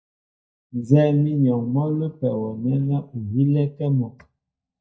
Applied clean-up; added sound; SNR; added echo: neural mask model DeepFilterNet 3.